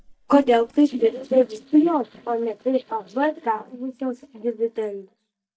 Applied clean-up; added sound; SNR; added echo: neural mask model DeepFilterNet 3.